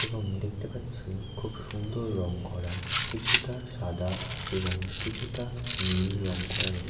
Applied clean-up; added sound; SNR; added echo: none; Rattle; -3 dB; reverberation time 1.3 s.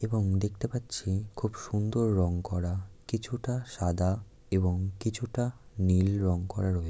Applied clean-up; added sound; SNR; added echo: none; none; none; none.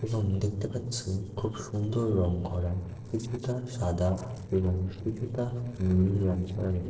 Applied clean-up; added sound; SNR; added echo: neural separator model SepFormer DNS4.